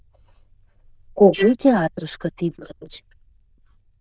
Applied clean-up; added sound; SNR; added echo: neural diffusion model UNIVERSE++.